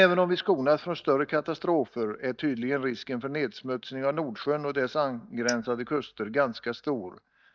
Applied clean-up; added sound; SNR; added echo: neural mask model DeepFilterNet 3.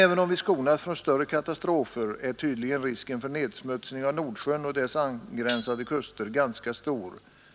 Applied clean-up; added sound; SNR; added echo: none; Cutlery, silverware; 5 dB; none.